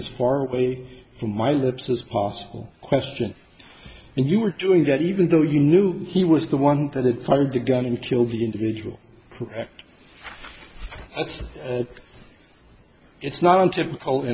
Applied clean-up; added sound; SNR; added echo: none; none; none; none.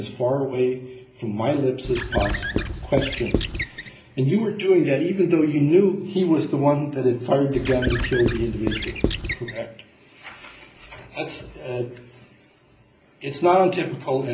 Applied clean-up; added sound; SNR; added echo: none; Squeak / Writing; 4 dB; reverberation time 0.5 s.